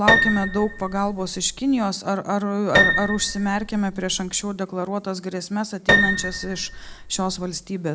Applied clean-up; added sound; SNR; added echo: none; Piano; -1 dB; none.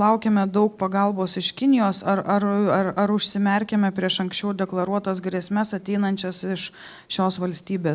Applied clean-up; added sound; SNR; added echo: none; none; none; none.